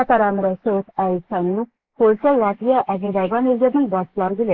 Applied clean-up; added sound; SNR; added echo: neural mask model Resemble Enhance denoiser.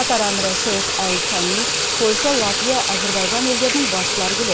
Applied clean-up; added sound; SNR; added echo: none; Sink (filling or washing) / Water tap, faucet; -2 dB; none.